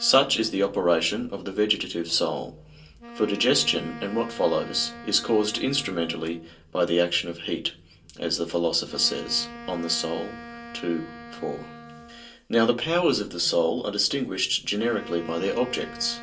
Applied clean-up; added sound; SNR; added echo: none; Wind instrument, woodwind instrument; 17 dB; reverberation time 0.2 s.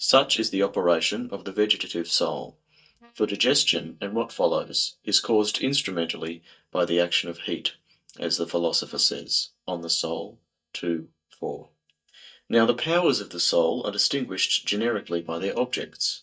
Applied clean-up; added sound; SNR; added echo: neural mask model DeepFilterNet 3.